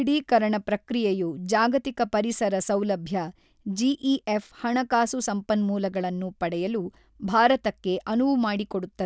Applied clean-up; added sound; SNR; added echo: none; none; none; none.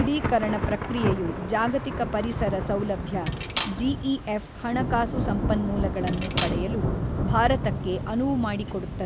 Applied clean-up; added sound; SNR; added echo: none; Cutlery, silverware + Thunder / Rain; 1 dB; none.